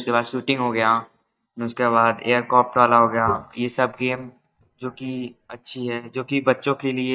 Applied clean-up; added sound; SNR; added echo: neural mask model DeepFilterNet 3.